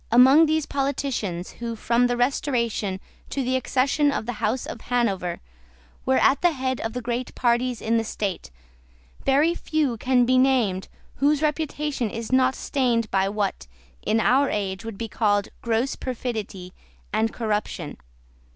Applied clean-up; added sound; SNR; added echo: none; none; none; none.